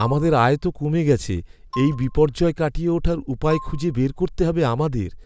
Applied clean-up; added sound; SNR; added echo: none; Marimba, xylophone; 20 dB; none.